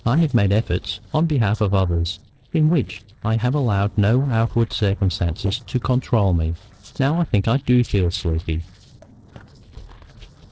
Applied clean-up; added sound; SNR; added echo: neural separator model SepFormer DNS4.